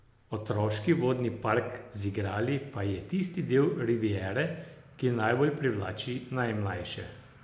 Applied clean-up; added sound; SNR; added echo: none; none; none; none.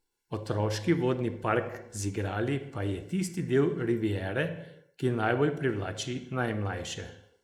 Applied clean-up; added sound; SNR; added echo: neural mask model Resemble Enhance denoiser.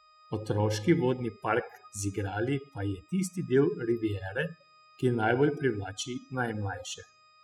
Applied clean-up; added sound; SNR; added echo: classical method spectral subtraction.